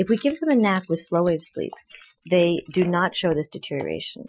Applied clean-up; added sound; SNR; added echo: classical method Wiener filter.